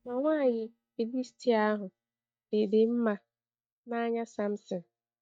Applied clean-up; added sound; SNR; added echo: neural mask model DeepFilterNet 3.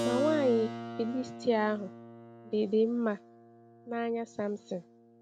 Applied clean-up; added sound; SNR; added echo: none; Keyboard (musical); 9 dB; none.